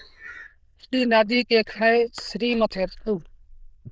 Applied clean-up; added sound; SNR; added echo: neural diffusion model UNIVERSE++.